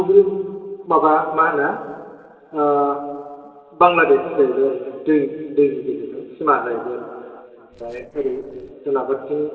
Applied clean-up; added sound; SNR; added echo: neural separator model SepFormer DNS4.